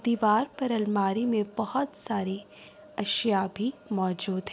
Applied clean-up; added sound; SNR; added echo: none; none; none; none.